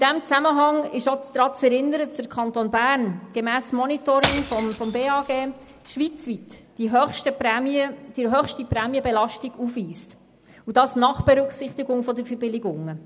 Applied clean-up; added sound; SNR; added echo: none; Shatter / Crushing; 4 dB; none.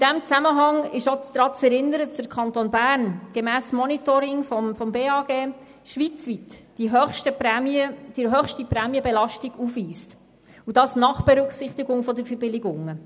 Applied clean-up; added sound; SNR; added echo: none; none; none; none.